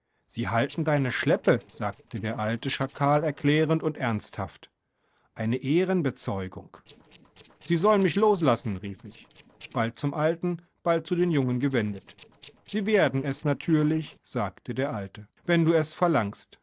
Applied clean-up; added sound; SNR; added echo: neural separator model SepFormer DNS4.